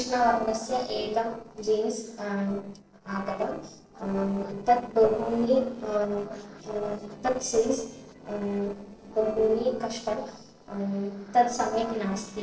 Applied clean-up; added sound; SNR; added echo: neural separator model SepFormer DNS4.